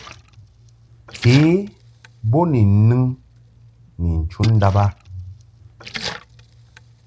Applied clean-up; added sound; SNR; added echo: none; Splash, splatter; 16 dB; none.